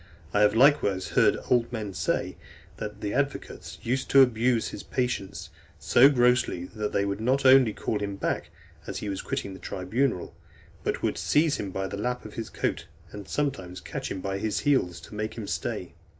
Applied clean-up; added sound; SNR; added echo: none; none; none; none.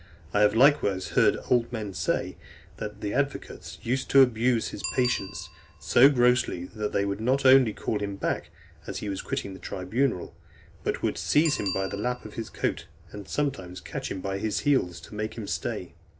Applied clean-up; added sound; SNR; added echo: none; Bicycle bell; 19 dB; none.